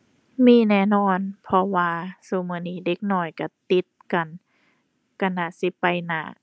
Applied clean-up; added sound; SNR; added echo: none; none; none; none.